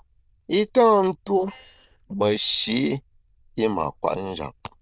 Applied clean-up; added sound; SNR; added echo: neural diffusion model UNIVERSE++.